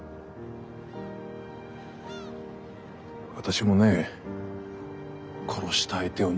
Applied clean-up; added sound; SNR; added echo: none; none; none; none.